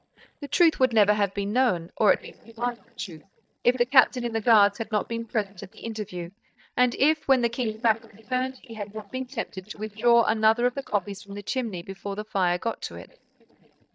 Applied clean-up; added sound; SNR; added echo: neural mask model DeepFilterNet 3.